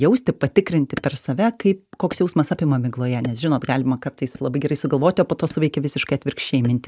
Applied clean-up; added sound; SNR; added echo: neural mask model DeepFilterNet 3.